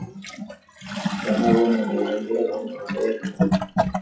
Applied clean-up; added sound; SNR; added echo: classical method WPE with log-MMSE.